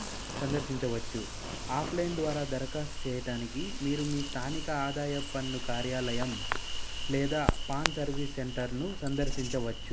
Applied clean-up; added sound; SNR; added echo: none; Insect + Crackle; 1 dB; none.